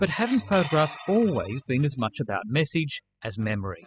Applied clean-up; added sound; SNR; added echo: classical method spectral subtraction.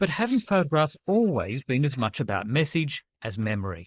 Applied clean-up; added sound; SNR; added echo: neural mask model Resemble Enhance denoiser.